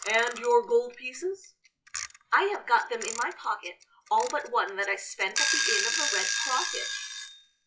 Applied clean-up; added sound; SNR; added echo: classical method log-MMSE.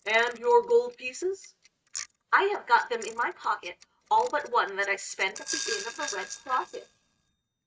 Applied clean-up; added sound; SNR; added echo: neural mask model RNNoise.